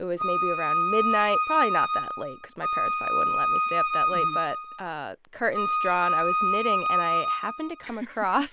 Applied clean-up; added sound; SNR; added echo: none; Wind instrument, woodwind instrument; -4 dB; none.